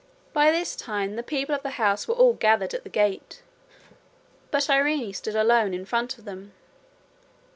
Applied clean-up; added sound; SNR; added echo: none; none; none; none.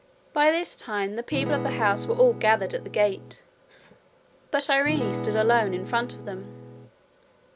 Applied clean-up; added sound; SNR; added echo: none; Acoustic guitar / Strum; 7 dB; none.